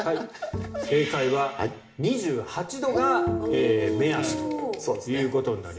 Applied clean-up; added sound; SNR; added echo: none; Bowed string instrument; 16 dB; reverberation time 0.5 s.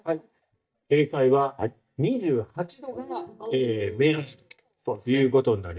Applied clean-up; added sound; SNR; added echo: neural mask model DeepFilterNet 3.